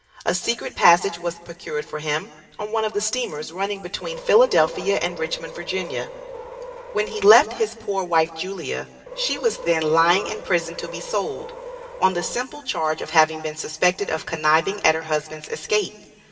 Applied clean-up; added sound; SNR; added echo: none; Subway, metro, underground; 13 dB; reverberation time 2.8 s.